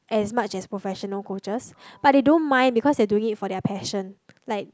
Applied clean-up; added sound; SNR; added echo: none; none; none; none.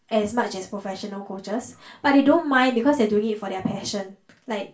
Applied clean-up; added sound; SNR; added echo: none; none; none; reverberation time 0.3 s.